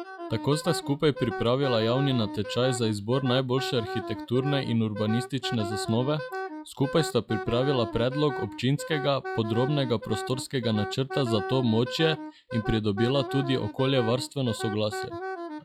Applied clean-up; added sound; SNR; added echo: classical method log-MMSE.